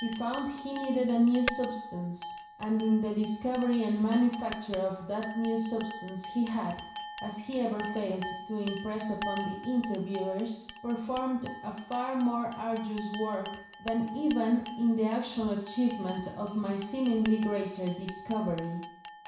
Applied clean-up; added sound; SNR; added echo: none; Chink, clink; -1 dB; reverberation time 0.7 s.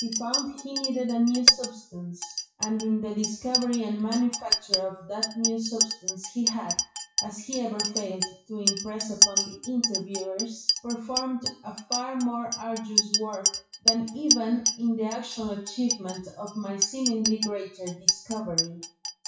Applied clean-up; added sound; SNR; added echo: classical method WPE with log-MMSE.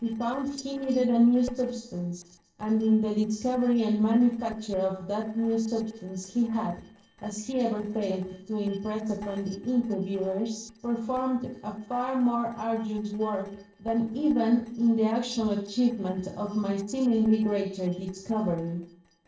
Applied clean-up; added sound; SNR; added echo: neural separator model SepFormer DNS4.